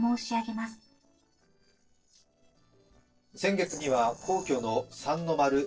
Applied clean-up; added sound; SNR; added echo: neural separator model SepFormer DNS4.